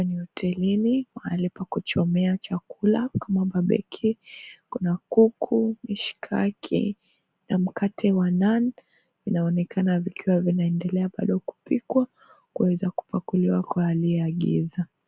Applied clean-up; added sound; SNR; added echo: none; none; none; none.